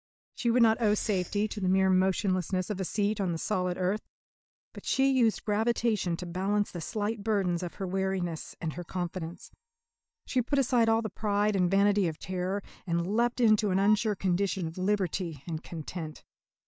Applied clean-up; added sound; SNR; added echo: neural mask model DeepFilterNet 3.